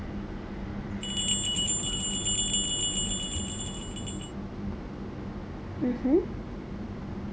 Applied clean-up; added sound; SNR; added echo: none; Bell; -3 dB; none.